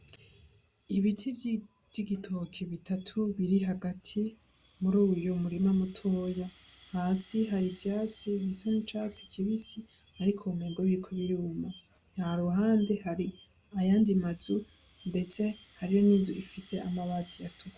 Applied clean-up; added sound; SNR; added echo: none; Rattle (instrument); 14 dB; none.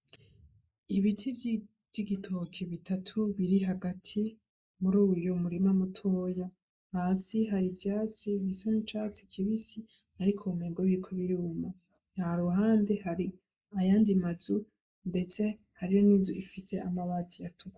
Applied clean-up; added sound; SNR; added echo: neural mask model Resemble Enhance denoiser.